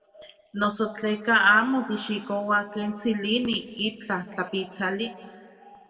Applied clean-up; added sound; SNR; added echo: none; none; none; reverberation time 1.4 s.